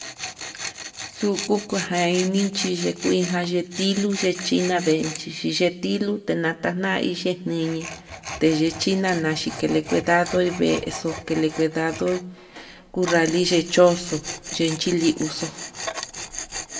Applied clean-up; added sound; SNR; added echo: none; Tools; 12 dB; reverberation time 0.6 s.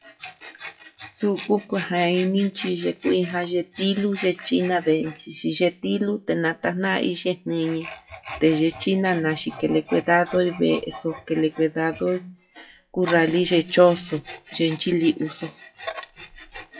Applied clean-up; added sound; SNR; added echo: classical method WPE with log-MMSE.